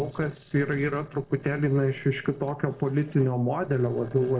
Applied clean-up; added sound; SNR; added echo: neural separator model SepFormer DNS4.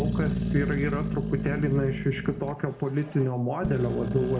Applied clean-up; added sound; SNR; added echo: none; Growling; 3 dB; reverberation time 0.3 s.